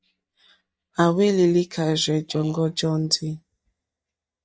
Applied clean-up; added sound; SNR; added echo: neural mask model DeepFilterNet 3.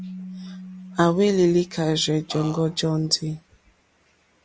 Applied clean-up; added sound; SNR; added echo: none; Keyboard (musical) + Burping, eructation; 17 dB; none.